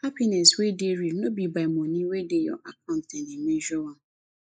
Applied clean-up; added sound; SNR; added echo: neural mask model Resemble Enhance denoiser.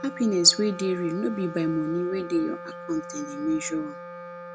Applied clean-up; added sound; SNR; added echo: none; Wind instrument, woodwind instrument; 12 dB; none.